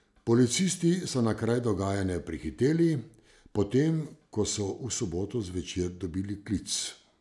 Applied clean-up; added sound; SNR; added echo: none; none; none; none.